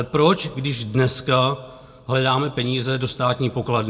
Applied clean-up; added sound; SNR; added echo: none; none; none; reverberation time 0.9 s.